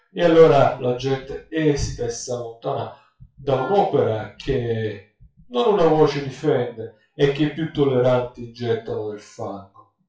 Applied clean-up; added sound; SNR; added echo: classical method WPE with log-MMSE.